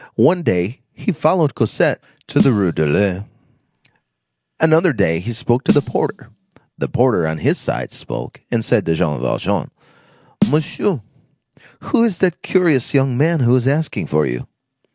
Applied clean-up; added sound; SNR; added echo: neural separator model SepFormer DNS4.